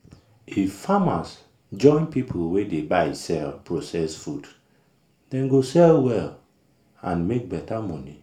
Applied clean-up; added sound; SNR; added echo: none; none; none; reverberation time 0.3 s.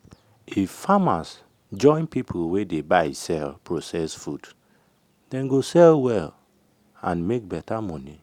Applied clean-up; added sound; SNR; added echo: none; none; none; none.